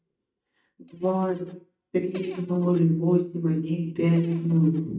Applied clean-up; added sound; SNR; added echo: neural mask model DeepFilterNet 3.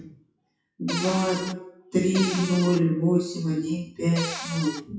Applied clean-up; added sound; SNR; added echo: classical method WPE with log-MMSE.